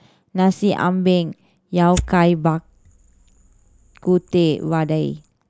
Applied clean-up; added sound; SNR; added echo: none; Fire; 15 dB; none.